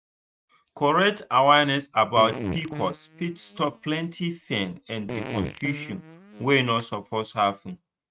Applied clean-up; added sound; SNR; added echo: neural mask model RNNoise.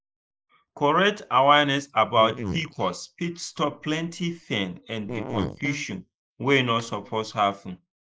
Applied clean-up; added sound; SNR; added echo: neural mask model Resemble Enhance denoiser.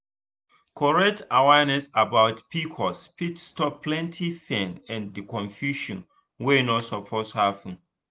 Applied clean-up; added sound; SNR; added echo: none; none; none; none.